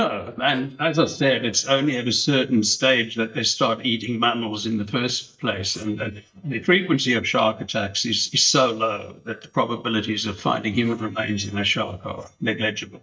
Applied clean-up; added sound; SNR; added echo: neural mask model DeepFilterNet 3.